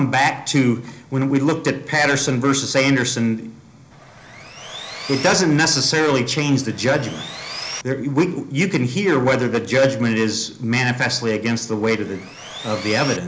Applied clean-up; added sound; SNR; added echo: none; Sawing; 13 dB; reverberation time 0.4 s.